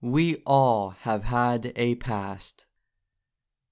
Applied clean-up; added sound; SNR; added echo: none; none; none; none.